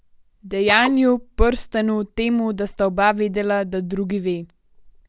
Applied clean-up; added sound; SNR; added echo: none; Drill; 11 dB; none.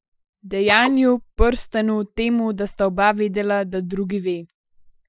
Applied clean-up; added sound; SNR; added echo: classical method Wiener filter.